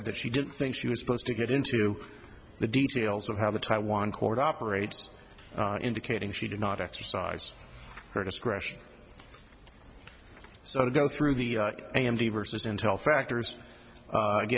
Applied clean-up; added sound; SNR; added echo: none; none; none; none.